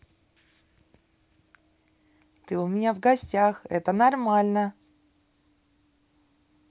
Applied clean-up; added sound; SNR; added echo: none; none; none; none.